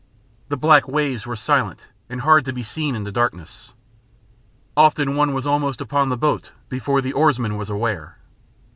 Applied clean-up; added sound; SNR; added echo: none; none; none; none.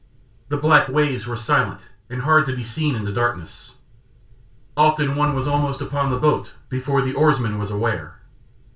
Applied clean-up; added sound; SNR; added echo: none; Wind; 13 dB; reverberation time 0.3 s.